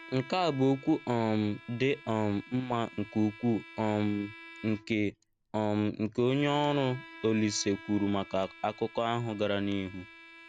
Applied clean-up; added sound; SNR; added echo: none; Bowed string instrument; 20 dB; none.